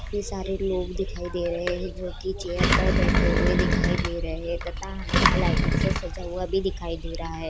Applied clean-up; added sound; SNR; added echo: none; Engine; -5 dB; none.